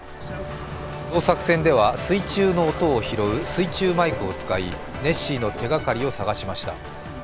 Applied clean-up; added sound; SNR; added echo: none; Waves, surf; 14 dB; none.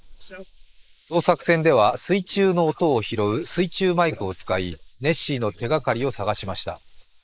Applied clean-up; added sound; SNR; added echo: neural mask model Resemble Enhance denoiser.